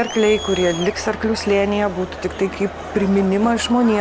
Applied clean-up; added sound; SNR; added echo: none; Crowd; 11 dB; none.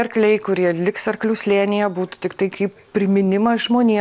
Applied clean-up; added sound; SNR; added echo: none; none; none; none.